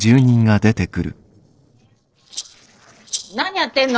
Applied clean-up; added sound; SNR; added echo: neural separator model SepFormer DNS4.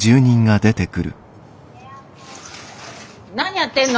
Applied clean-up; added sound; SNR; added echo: none; none; none; none.